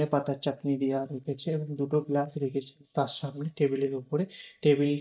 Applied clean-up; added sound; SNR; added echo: neural mask model DeepFilterNet 3.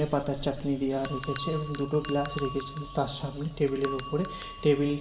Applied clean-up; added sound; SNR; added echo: none; Bell; 12 dB; reverberation time 1.8 s.